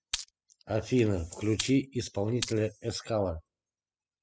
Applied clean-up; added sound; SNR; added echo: classical method spectral subtraction.